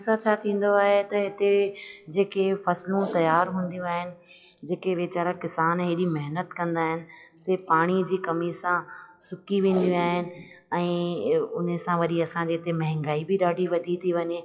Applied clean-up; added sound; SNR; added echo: classical method WPE with log-MMSE.